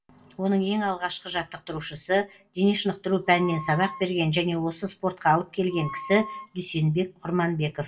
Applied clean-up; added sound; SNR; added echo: none; Wind instrument, woodwind instrument; 14 dB; reverberation time 0.2 s.